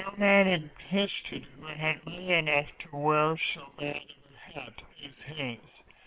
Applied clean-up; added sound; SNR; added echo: neural separator model SepFormer WHAM!.